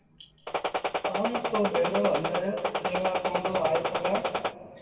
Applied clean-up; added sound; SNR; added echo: none; Gunshot, gunfire; 0 dB; reverberation time 2.3 s.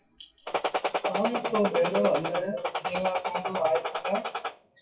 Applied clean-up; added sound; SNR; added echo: classical method WPE with log-MMSE.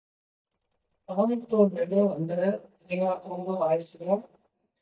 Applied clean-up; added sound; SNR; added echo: neural mask model DeepFilterNet 3.